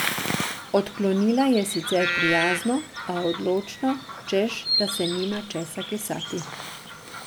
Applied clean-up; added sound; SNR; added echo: none; Bird vocalization, bird call, bird song; 4 dB; none.